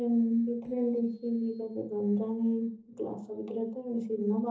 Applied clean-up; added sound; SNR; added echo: neural separator model SepFormer DNS4.